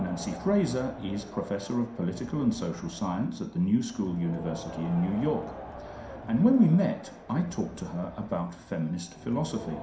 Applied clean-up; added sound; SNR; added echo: none; Crowd; 14 dB; reverberation time 0.5 s.